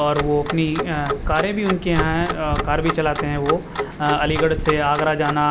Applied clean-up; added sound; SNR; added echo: none; Clock; 8 dB; none.